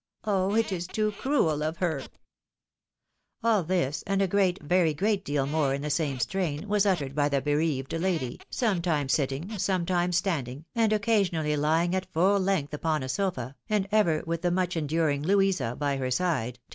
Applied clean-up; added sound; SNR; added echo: none; Squeak; 20 dB; none.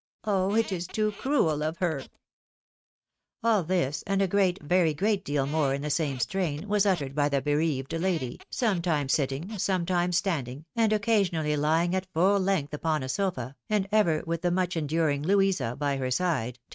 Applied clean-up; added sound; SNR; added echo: neural mask model RNNoise.